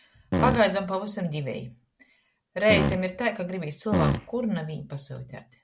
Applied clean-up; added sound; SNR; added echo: none; Fart; -2 dB; none.